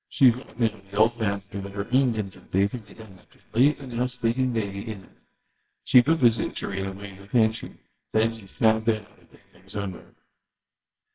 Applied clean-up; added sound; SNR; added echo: neural separator model SepFormer WHAMR!.